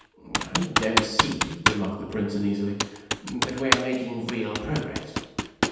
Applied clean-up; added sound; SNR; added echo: none; Computer keyboard; -1 dB; reverberation time 1.2 s.